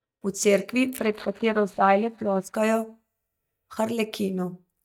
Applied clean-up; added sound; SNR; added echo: neural mask model DeepFilterNet 3.